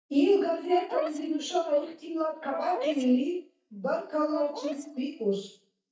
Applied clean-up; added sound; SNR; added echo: neural mask model DeepFilterNet 3.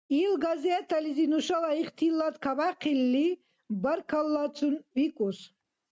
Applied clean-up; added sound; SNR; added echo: none; none; none; none.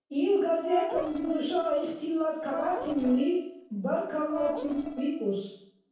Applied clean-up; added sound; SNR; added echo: neural separator model SepFormer DNS4.